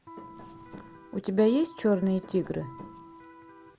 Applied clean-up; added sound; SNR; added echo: none; Electric guitar + Tap; 17 dB; none.